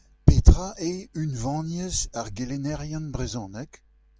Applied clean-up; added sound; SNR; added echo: none; none; none; none.